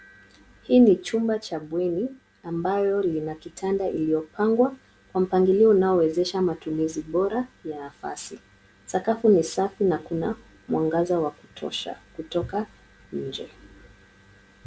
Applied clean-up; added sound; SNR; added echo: none; none; none; none.